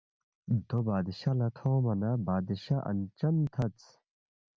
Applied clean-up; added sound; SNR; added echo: none; none; none; none.